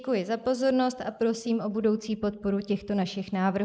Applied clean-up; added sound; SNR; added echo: neural mask model Resemble Enhance denoiser.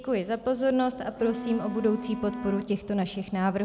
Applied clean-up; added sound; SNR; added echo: none; Wind instrument, woodwind instrument; 11 dB; none.